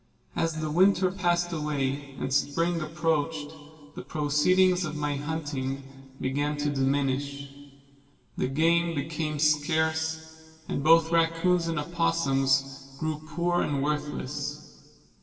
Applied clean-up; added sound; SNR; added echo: none; none; none; reverberation time 2.3 s.